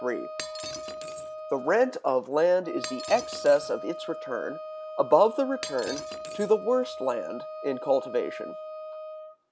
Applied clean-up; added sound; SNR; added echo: none; Shatter + Wind instrument, woodwind instrument; 10 dB; none.